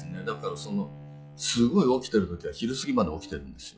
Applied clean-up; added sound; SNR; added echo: classical method log-MMSE.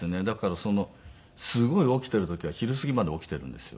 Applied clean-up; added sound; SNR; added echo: none; none; none; none.